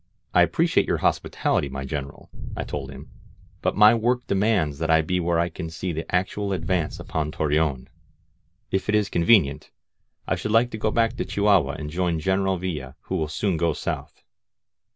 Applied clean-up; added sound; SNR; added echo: none; Boom; 15 dB; none.